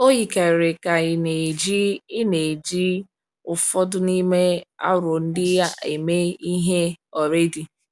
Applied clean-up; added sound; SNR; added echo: none; Rattle (instrument); 15 dB; none.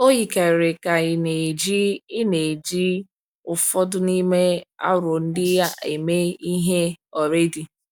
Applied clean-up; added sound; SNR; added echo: neural mask model DeepFilterNet 3.